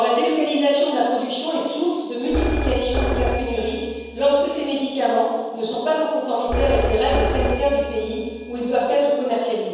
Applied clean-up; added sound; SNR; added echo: none; Telephone; 5 dB; reverberation time 1.2 s.